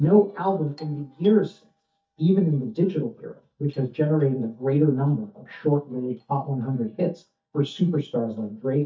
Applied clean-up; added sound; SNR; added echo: neural mask model DeepFilterNet 3.